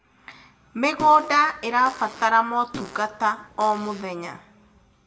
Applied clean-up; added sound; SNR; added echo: none; Fart; 17 dB; reverberation time 0.8 s.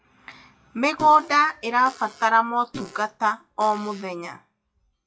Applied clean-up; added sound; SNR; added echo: classical method WPE with log-MMSE.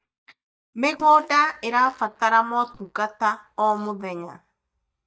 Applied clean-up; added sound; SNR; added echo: neural mask model DeepFilterNet 3.